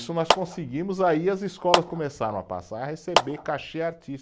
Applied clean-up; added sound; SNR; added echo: none; Clapping; 1 dB; none.